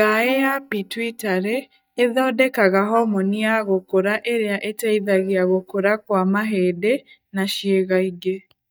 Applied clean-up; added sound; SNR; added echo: neural mask model DeepFilterNet 3.